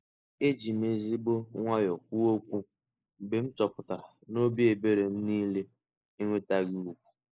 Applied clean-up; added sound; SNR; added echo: neural mask model Resemble Enhance denoiser.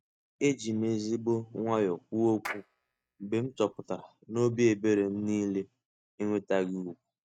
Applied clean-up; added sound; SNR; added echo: neural mask model RNNoise.